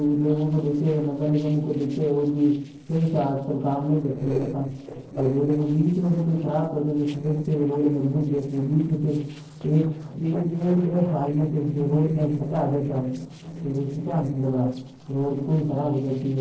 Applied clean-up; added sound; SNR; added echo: neural separator model SepFormer DNS4.